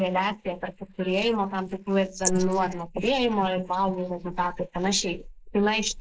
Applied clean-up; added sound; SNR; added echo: neural mask model Resemble Enhance denoiser.